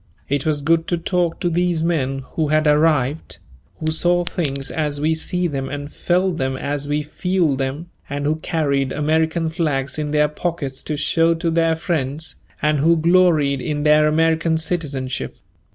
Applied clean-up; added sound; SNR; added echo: none; Chink, clink; 16 dB; none.